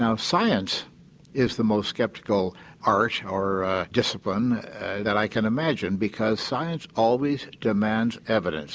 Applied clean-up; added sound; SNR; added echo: none; none; none; none.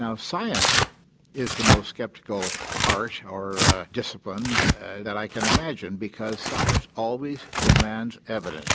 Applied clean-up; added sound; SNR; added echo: none; Tearing; -5 dB; none.